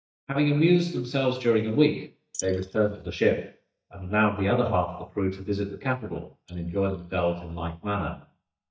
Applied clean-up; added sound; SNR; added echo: neural mask model DeepFilterNet 3.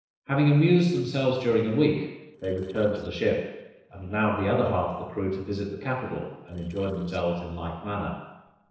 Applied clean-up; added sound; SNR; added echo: neural separator model SepFormer DNS4.